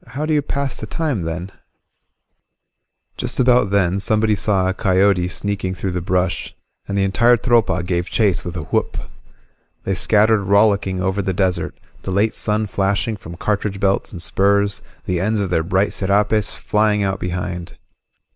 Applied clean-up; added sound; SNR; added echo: none; none; none; none.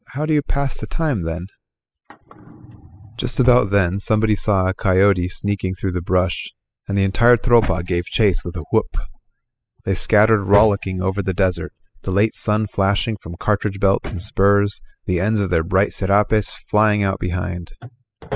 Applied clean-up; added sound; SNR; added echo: classical method spectral subtraction.